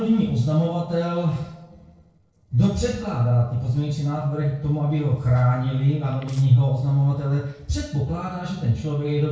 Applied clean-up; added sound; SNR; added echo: neural separator model SepFormer DNS4.